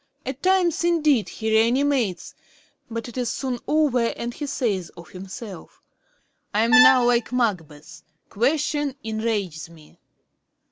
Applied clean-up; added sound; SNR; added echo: none; Brass instrument; 1 dB; none.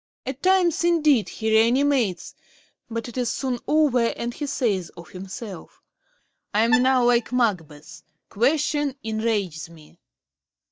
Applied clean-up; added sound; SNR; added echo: neural mask model DeepFilterNet 3.